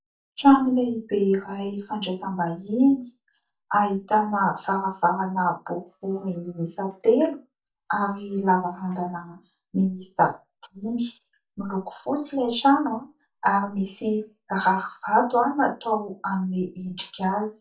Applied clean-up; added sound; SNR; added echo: neural mask model DeepFilterNet 3.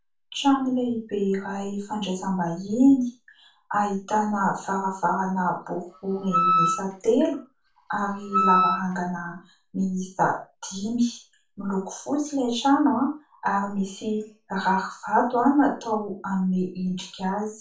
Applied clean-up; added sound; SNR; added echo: none; Wind instrument, woodwind instrument; 0 dB; reverberation time 0.3 s.